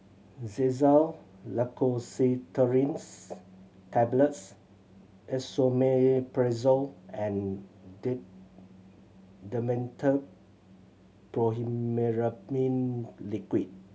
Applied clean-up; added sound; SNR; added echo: none; none; none; none.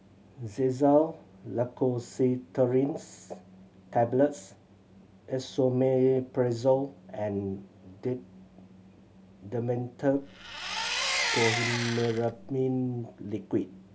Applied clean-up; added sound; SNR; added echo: none; Engine; 2 dB; none.